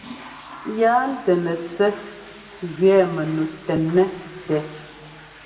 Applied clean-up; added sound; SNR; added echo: none; Toilet flush / Water; 20 dB; reverberation time 1.6 s.